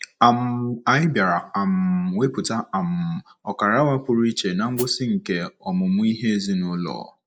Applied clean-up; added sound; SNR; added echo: neural mask model Resemble Enhance denoiser.